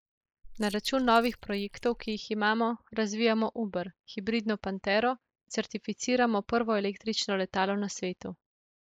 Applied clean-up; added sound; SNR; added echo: neural mask model Resemble Enhance denoiser.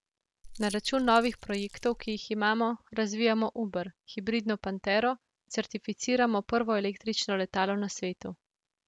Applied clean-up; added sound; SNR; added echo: none; Keys jangling; 12 dB; none.